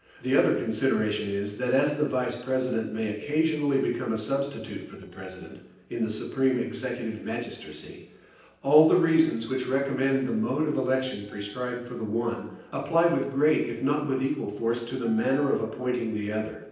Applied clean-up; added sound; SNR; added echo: neural separator model SepFormer DNS4.